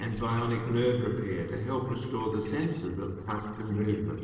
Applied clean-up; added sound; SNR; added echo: neural separator model SepFormer DNS4.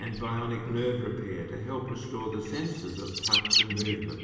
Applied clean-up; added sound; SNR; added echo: none; Bird; 1 dB; reverberation time 1.3 s.